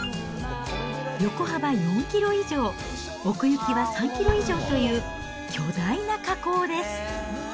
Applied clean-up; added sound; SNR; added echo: none; Trumpet + Explosion; 11 dB; none.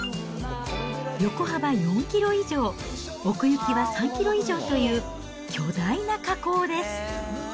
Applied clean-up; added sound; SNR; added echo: none; none; none; none.